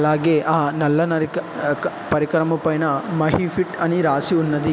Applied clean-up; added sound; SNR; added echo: none; none; none; none.